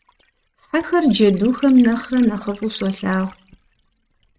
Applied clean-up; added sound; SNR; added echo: neural mask model RNNoise.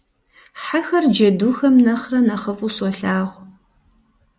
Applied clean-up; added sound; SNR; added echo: none; none; none; none.